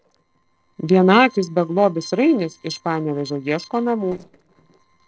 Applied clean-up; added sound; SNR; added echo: neural separator model SepFormer DNS4.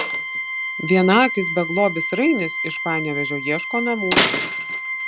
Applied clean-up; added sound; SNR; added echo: none; Organ + Slam; 1 dB; none.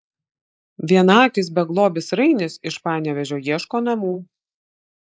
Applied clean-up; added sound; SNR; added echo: neural mask model Resemble Enhance denoiser.